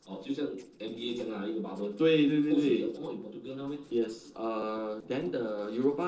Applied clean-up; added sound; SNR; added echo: neural separator model SepFormer DNS4.